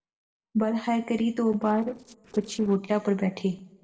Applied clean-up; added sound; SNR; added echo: neural separator model SepFormer DNS4.